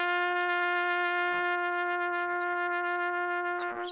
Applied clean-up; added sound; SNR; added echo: neural separator model SepFormer WHAM!.